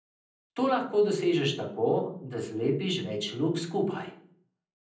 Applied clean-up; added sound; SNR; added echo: none; none; none; reverberation time 0.6 s.